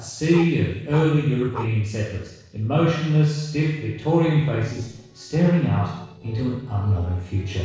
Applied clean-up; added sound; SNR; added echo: neural separator model SepFormer DNS4.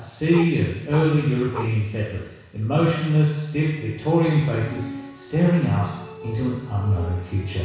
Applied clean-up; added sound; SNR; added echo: none; Bark; 14 dB; reverberation time 1.1 s.